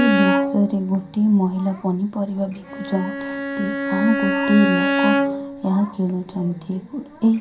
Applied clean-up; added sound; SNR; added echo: none; Bowed string instrument; 3 dB; reverberation time 0.3 s.